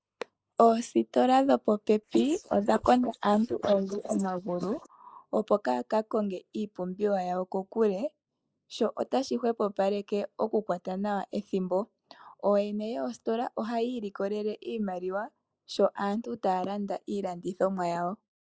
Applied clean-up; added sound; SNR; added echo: neural mask model Resemble Enhance denoiser.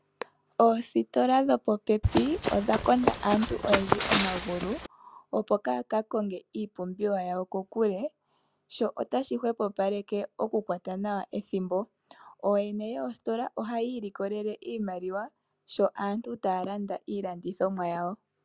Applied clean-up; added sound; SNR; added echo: none; Run; -2 dB; none.